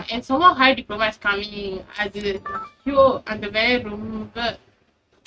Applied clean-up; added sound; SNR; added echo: neural mask model RNNoise.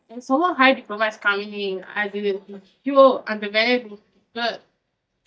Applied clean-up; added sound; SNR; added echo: neural mask model DeepFilterNet 3.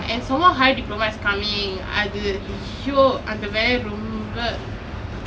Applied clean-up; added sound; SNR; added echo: none; none; none; none.